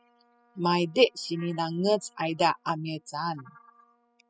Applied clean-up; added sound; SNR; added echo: classical method spectral subtraction.